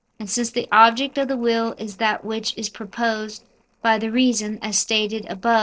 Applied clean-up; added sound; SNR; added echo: neural separator model SepFormer DNS4.